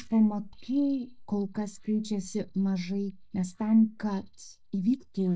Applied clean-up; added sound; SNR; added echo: neural mask model DeepFilterNet 3.